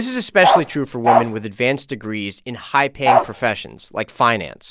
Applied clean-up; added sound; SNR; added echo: none; Bark; -4 dB; none.